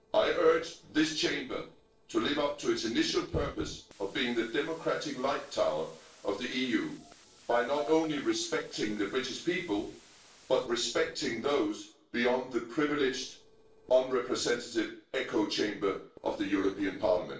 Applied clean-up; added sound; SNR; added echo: neural separator model SepFormer DNS4.